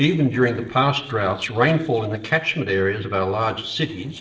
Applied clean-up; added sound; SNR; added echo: neural separator model SepFormer DNS4.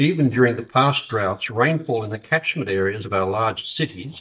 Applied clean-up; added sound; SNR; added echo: neural mask model DeepFilterNet 3.